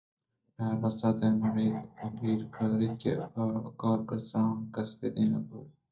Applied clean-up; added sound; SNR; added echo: neural mask model DeepFilterNet 3.